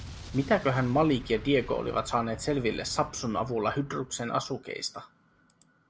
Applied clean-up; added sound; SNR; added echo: none; Explosion; 16 dB; none.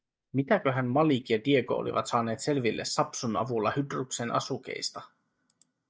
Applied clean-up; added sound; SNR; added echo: neural mask model DeepFilterNet 3.